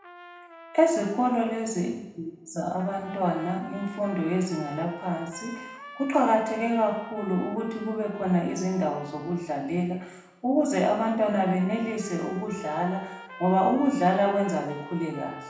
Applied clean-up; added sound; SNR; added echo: none; Trumpet; 18 dB; reverberation time 0.8 s.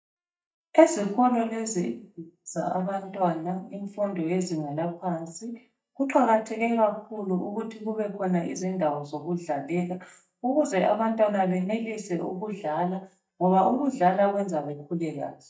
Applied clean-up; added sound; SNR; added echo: neural mask model DeepFilterNet 3.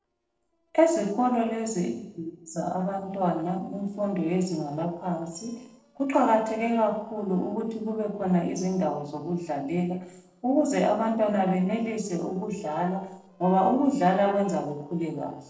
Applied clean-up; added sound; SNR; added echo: neural separator model SepFormer DNS4.